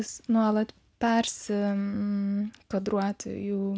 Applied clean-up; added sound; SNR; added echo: none; none; none; none.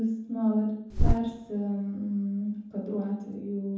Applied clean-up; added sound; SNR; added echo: none; Bird; -1 dB; reverberation time 0.9 s.